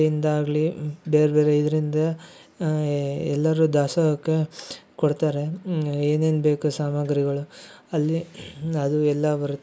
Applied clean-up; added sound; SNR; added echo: none; none; none; none.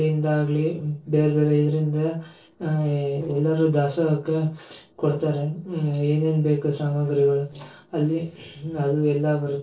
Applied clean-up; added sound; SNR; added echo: neural separator model SepFormer DNS4.